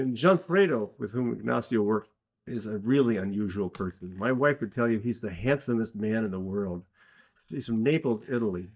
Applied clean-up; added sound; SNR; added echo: neural mask model DeepFilterNet 3.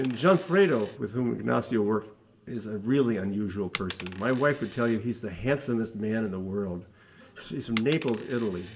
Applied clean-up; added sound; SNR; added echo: none; Coin (dropping); 18 dB; reverberation time 0.7 s.